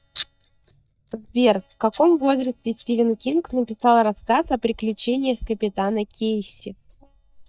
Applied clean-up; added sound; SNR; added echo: neural mask model DeepFilterNet 3.